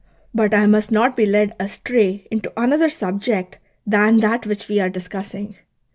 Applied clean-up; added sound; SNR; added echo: none; none; none; none.